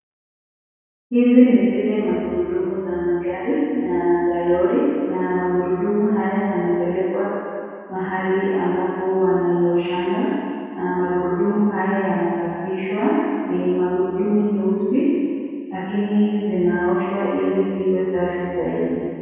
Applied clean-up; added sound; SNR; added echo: none; none; none; reverberation time 2.2 s.